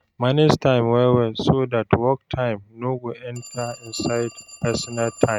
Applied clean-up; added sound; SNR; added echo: neural mask model RNNoise.